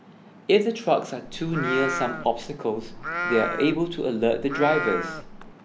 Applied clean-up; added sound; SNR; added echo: none; Livestock, farm animals, working animals; 6 dB; none.